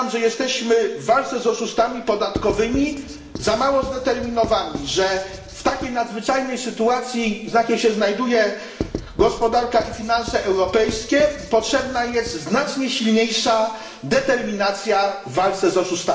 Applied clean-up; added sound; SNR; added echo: none; Writing; 13 dB; reverberation time 1.1 s.